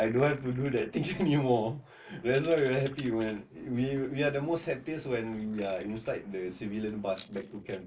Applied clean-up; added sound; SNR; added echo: neural mask model Resemble Enhance denoiser.